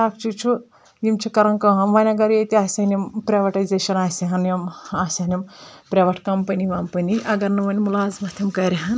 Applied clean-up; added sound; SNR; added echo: none; none; none; none.